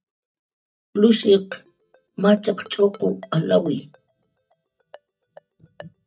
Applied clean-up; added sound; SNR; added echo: neural mask model DeepFilterNet 3.